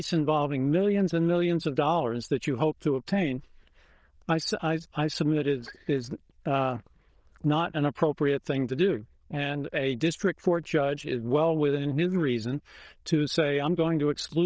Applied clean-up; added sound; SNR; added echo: neural diffusion model UNIVERSE++.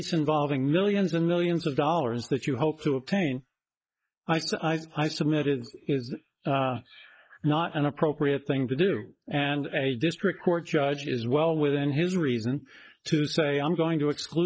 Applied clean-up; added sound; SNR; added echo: neural mask model Resemble Enhance denoiser.